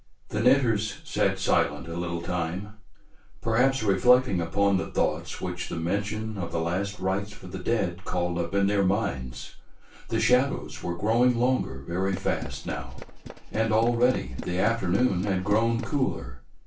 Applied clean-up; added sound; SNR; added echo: none; Tools; 13 dB; reverberation time 0.2 s.